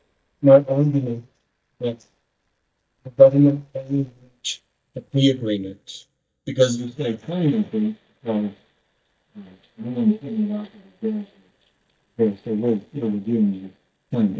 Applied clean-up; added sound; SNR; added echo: neural mask model DeepFilterNet 3.